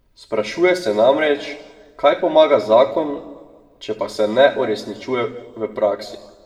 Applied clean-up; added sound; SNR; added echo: none; none; none; reverberation time 1.1 s.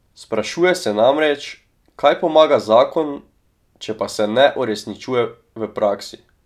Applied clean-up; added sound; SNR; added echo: none; none; none; none.